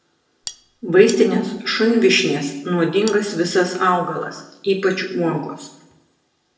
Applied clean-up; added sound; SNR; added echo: none; Cutlery, silverware; 17 dB; reverberation time 0.6 s.